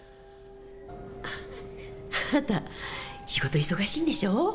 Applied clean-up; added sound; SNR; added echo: none; none; none; none.